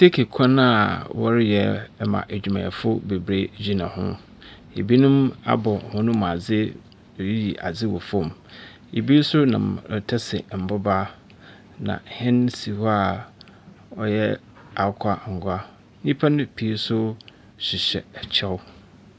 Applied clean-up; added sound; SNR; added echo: none; none; none; none.